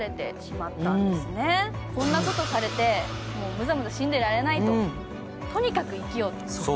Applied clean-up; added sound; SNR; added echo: none; none; none; none.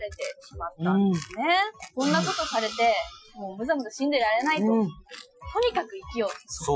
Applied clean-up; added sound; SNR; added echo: classical method Wiener filter.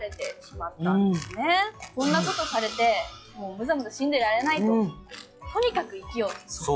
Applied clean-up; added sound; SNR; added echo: classical method log-MMSE.